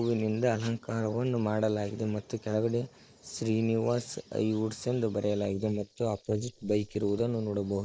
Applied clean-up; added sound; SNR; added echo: neural mask model Resemble Enhance denoiser.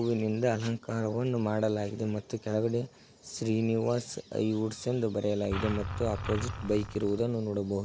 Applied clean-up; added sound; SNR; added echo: none; Engine; 6 dB; none.